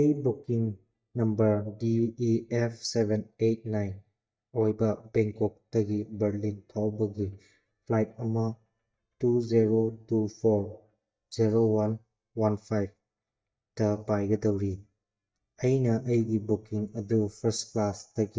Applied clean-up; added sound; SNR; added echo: neural mask model DeepFilterNet 3.